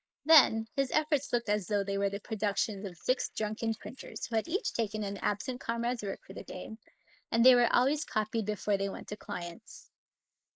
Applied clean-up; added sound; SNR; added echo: neural mask model Resemble Enhance denoiser.